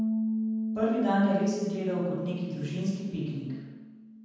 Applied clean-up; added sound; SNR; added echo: none; Bass guitar; 4 dB; reverberation time 1.2 s.